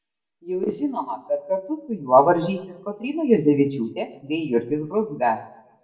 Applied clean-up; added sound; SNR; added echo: none; none; none; reverberation time 0.5 s.